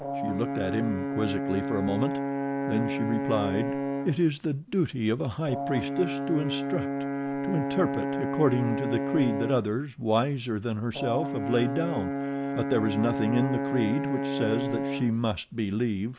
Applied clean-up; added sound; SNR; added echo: none; Brass instrument; 3 dB; none.